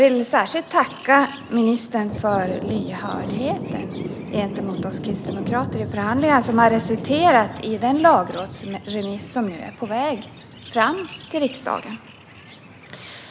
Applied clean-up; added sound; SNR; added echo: none; Thunder; 11 dB; none.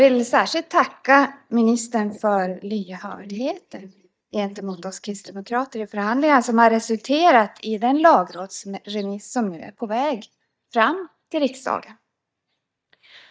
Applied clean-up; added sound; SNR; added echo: neural mask model DeepFilterNet 3.